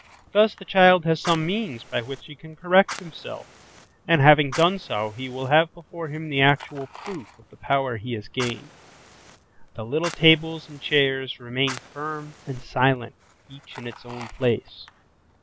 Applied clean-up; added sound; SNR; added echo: none; Fire; 19 dB; none.